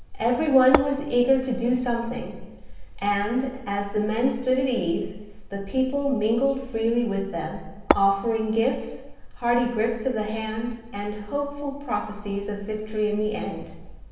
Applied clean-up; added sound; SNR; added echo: none; Tap / Hammer; -1 dB; reverberation time 0.9 s.